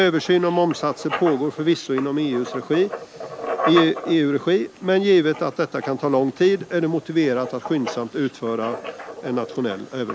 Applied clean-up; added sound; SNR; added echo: none; Writing; 11 dB; none.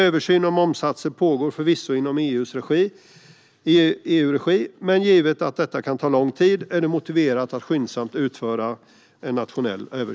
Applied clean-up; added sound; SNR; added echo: none; none; none; none.